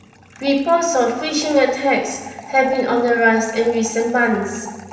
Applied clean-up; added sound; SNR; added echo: none; Fill (with liquid) / Trickle, dribble; 18 dB; reverberation time 1.2 s.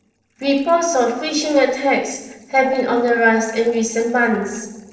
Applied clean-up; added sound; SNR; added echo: neural separator model SepFormer DNS4.